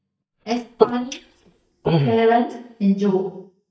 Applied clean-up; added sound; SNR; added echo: neural mask model DeepFilterNet 3.